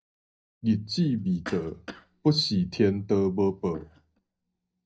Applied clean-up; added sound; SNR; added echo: neural mask model DeepFilterNet 3.